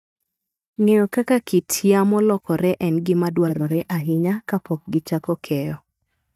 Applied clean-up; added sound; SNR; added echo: neural mask model DeepFilterNet 3.